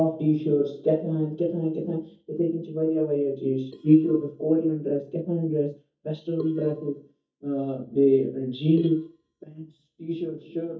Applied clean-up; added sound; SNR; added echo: neural mask model DeepFilterNet 3.